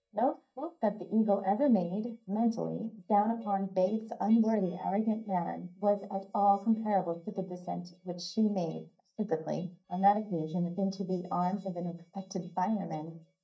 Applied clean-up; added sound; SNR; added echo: neural mask model DeepFilterNet 3.